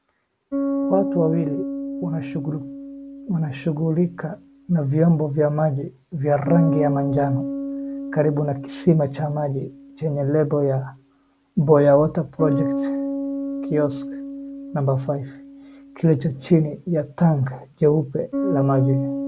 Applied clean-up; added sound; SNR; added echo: none; Bass guitar; 7 dB; none.